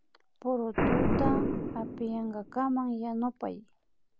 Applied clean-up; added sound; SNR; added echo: none; Boom; -1 dB; none.